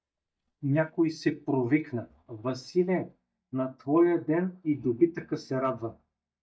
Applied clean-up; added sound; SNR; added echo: neural mask model DeepFilterNet 3.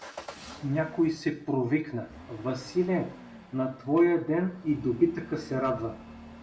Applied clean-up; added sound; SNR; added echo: none; Engine starting / Accelerating, revving, vroom / Motor vehicle (road); 18 dB; reverberation time 0.9 s.